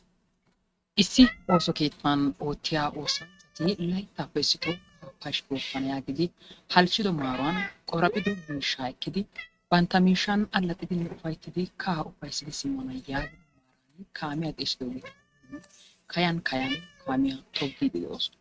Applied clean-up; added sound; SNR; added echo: neural mask model RNNoise.